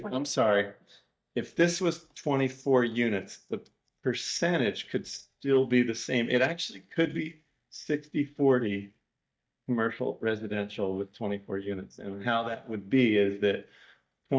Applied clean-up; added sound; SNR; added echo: neural mask model DeepFilterNet 3.